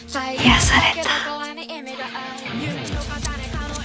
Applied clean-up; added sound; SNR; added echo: none; Scissors + Brass instrument; 16 dB; none.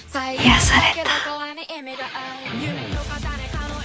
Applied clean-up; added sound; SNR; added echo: none; none; none; none.